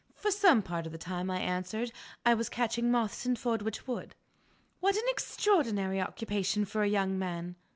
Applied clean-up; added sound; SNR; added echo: none; none; none; none.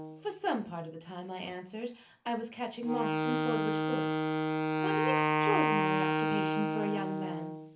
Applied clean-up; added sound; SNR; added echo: none; Wind instrument, woodwind instrument; -5 dB; reverberation time 0.3 s.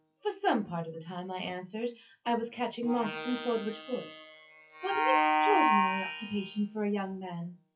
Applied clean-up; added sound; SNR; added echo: classical method WPE with log-MMSE.